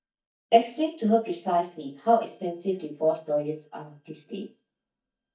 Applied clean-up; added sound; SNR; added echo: neural mask model DeepFilterNet 3.